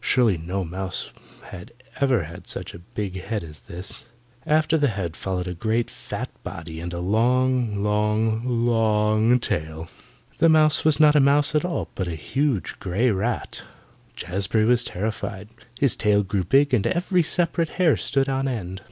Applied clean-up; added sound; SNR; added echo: none; Cricket; 19 dB; none.